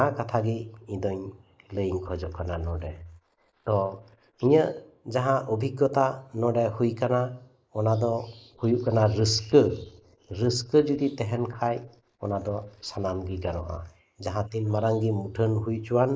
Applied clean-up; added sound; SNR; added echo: neural mask model Resemble Enhance denoiser.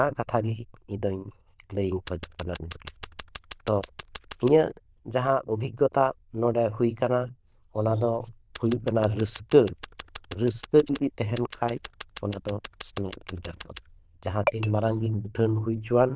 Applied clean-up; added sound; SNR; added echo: neural diffusion model UNIVERSE++.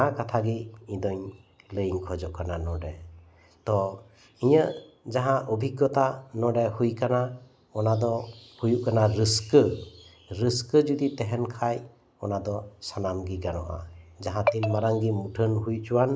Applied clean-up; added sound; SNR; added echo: none; none; none; none.